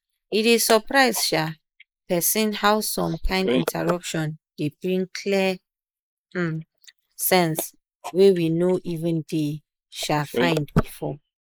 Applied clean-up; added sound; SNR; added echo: neural mask model Resemble Enhance denoiser.